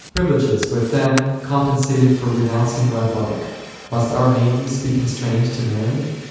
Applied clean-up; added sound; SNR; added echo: none; Fire; 17 dB; reverberation time 1.2 s.